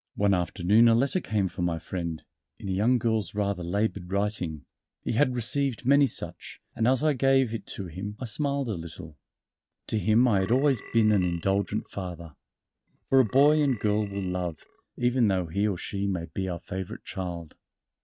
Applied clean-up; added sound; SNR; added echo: neural mask model RNNoise.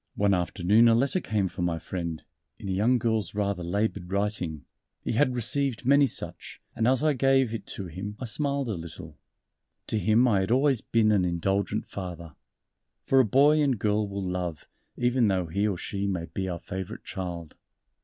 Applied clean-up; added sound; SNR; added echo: none; none; none; none.